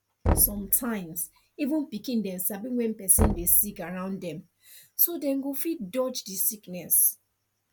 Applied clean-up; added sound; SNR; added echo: none; Knock; 5 dB; none.